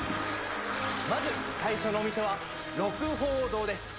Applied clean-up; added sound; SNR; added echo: none; Toilet flush; 12 dB; none.